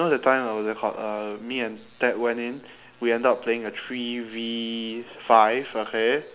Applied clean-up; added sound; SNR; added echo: none; none; none; none.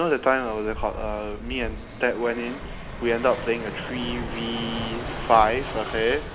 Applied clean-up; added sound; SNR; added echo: none; Fixed-wing aircraft, airplane; 8 dB; none.